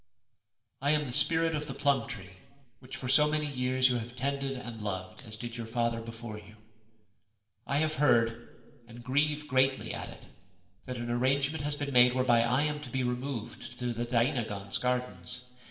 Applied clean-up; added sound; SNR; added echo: none; Coin (dropping); 11 dB; reverberation time 1.5 s.